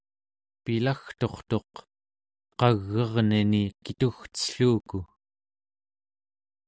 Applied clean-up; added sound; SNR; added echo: none; none; none; none.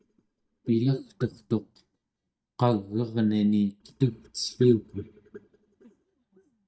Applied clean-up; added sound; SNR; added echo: neural mask model DeepFilterNet 3.